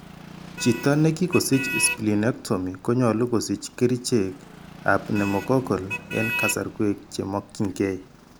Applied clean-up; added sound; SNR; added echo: none; Motor vehicle (road); 10 dB; none.